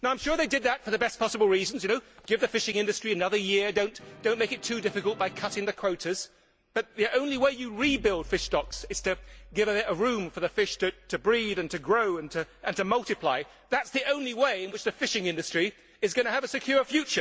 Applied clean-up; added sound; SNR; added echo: none; Musical instrument; 18 dB; none.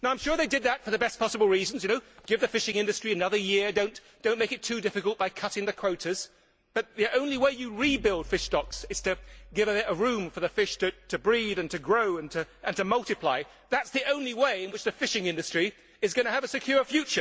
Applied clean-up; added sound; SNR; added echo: none; none; none; none.